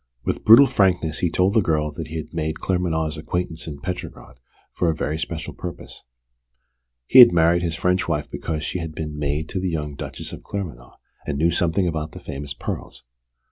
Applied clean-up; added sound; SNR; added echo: none; none; none; none.